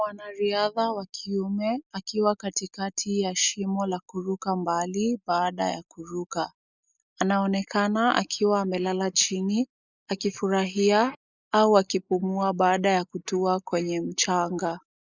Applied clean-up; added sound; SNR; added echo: neural mask model Resemble Enhance denoiser.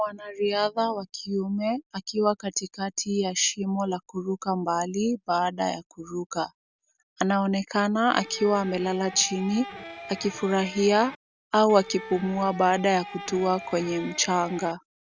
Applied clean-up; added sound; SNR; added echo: none; Electric guitar; 14 dB; none.